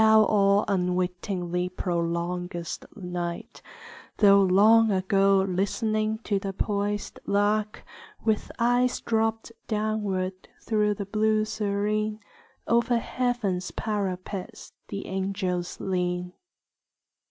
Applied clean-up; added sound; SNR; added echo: none; none; none; none.